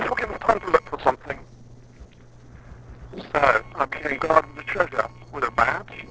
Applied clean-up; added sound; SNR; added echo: neural separator model SepFormer DNS4.